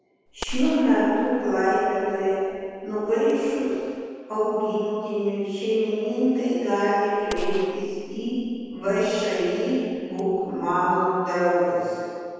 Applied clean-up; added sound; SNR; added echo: none; Gunshot, gunfire; 13 dB; reverberation time 2.1 s.